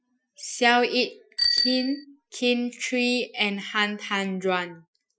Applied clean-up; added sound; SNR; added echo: classical method Wiener filter.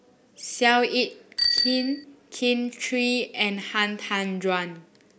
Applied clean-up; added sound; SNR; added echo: none; Bicycle bell; 4 dB; none.